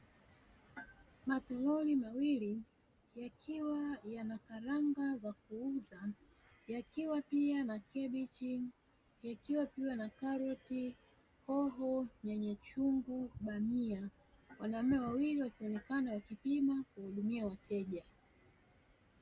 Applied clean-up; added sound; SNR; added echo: none; none; none; none.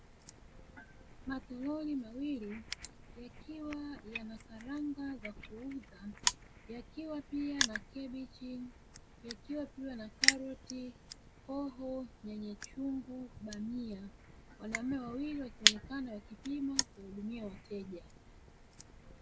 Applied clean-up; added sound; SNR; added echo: none; Crushing; -1 dB; none.